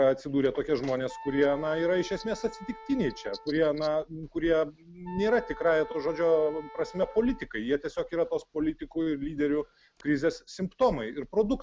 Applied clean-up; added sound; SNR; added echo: none; Wind instrument, woodwind instrument; 18 dB; none.